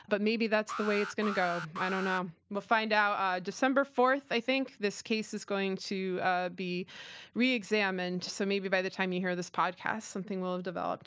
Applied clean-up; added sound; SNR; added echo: none; Alarm; 8 dB; none.